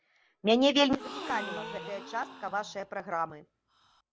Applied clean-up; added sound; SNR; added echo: none; Gasp; 13 dB; none.